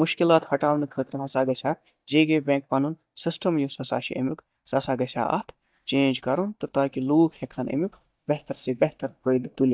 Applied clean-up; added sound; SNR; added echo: neural mask model DeepFilterNet 3.